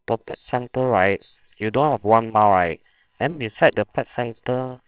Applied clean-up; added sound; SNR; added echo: neural separator model SepFormer WHAMR!.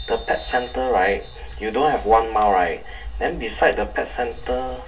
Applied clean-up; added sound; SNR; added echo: none; Fire; 14 dB; reverberation time 0.2 s.